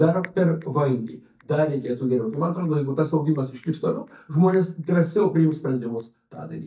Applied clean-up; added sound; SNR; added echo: neural mask model DeepFilterNet 3.